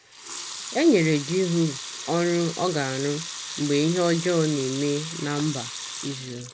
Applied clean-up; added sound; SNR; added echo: none; Sink (filling or washing) / Water tap, faucet / Liquid; 10 dB; none.